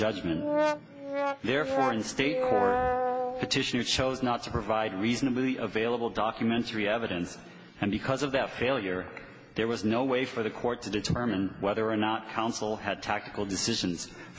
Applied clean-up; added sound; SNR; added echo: none; Brass instrument; 0 dB; none.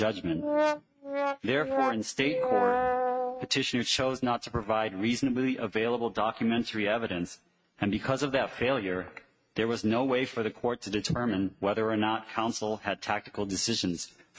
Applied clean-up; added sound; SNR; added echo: neural mask model RNNoise.